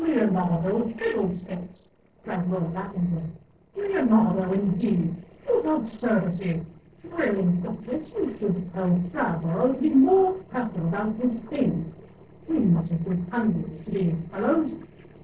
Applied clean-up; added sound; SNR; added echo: neural separator model SepFormer DNS4.